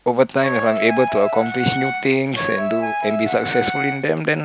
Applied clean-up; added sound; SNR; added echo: none; Wind instrument, woodwind instrument; 4 dB; none.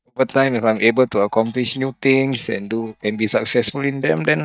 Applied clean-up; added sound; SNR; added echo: neural mask model DeepFilterNet 3.